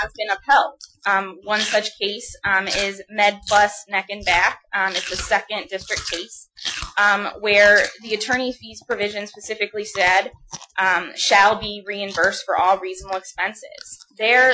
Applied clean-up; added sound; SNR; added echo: classical method Wiener filter.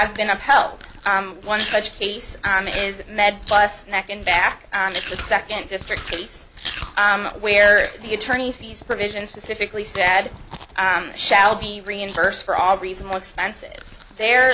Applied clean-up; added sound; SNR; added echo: none; Chewing, mastication; 14 dB; none.